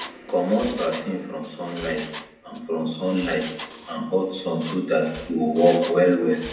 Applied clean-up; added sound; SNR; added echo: none; Mechanisms; 16 dB; reverberation time 0.8 s.